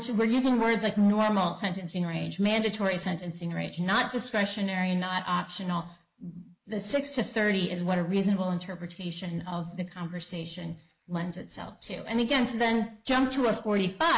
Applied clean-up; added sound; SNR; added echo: neural mask model Resemble Enhance denoiser.